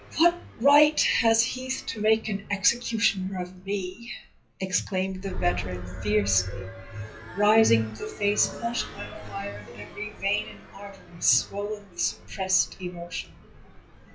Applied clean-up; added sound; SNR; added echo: classical method WPE with log-MMSE.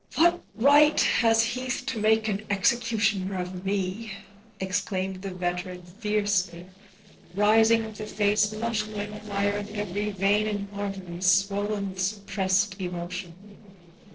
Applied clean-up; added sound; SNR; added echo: neural separator model SepFormer DNS4.